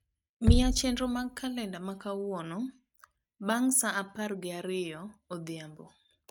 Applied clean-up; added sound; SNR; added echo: neural mask model RNNoise.